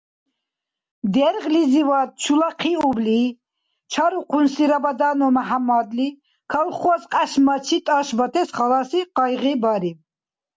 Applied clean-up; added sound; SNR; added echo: none; none; none; none.